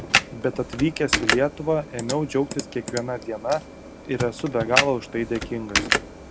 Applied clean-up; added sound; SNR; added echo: none; Computer keyboard; 2 dB; none.